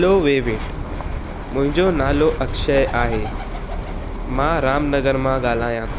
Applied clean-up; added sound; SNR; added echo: none; Bird; 5 dB; none.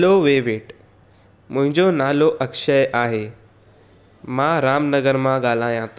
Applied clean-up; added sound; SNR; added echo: none; none; none; none.